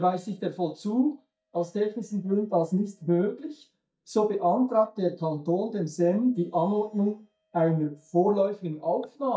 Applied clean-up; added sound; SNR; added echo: neural mask model DeepFilterNet 3.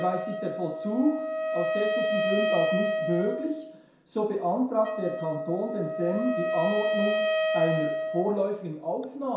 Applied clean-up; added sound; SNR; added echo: none; Wind instrument, woodwind instrument; 0 dB; reverberation time 0.5 s.